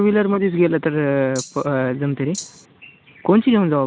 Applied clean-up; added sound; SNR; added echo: none; Rattle (instrument); 14 dB; none.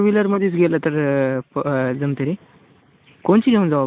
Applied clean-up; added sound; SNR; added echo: neural mask model Resemble Enhance denoiser.